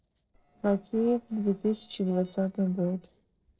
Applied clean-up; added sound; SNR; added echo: neural separator model SepFormer DNS4.